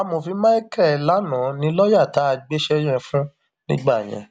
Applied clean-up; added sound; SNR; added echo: none; none; none; none.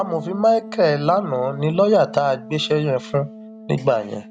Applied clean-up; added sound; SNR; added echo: none; Wind instrument, woodwind instrument; 16 dB; none.